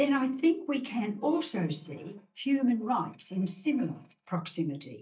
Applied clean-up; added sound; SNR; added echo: neural mask model DeepFilterNet 3.